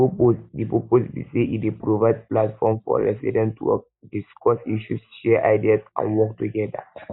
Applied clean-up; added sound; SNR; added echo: neural mask model Resemble Enhance denoiser.